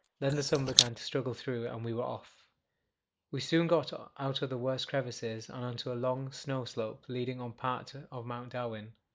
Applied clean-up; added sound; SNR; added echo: neural mask model Resemble Enhance denoiser.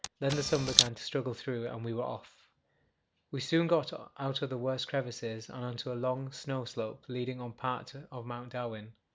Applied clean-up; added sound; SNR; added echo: none; Camera; -5 dB; none.